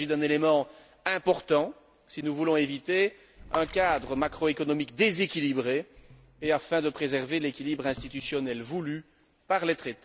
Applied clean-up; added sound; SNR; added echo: none; Water / Splash, splatter; 13 dB; none.